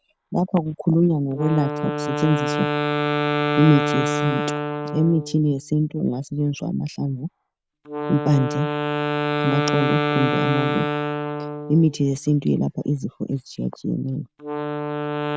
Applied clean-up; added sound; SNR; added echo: none; Wind instrument, woodwind instrument; 3 dB; none.